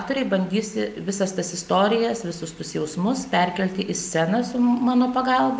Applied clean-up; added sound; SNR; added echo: none; none; none; none.